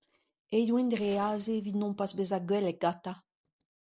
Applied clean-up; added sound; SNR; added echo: neural separator model SepFormer DNS4.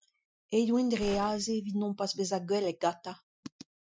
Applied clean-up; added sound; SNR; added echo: classical method Wiener filter.